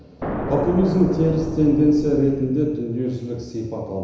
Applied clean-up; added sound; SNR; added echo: none; Explosion; 9 dB; reverberation time 1.0 s.